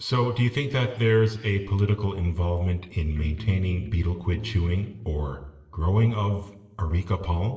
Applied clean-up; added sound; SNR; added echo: neural separator model SepFormer DNS4.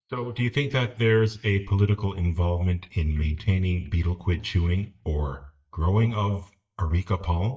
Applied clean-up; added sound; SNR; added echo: neural mask model DeepFilterNet 3.